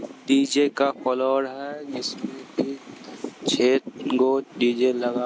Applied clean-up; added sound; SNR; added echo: none; none; none; none.